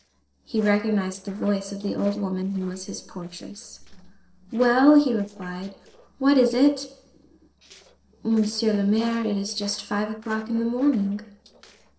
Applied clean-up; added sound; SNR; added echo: neural separator model SepFormer DNS4.